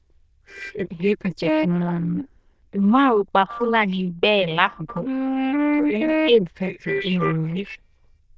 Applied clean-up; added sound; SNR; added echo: neural diffusion model UNIVERSE++.